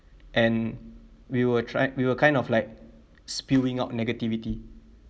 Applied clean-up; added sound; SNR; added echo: none; none; none; none.